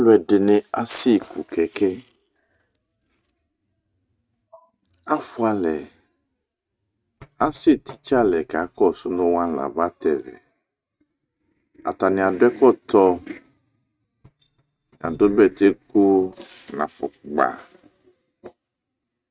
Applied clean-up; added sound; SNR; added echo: neural mask model RNNoise.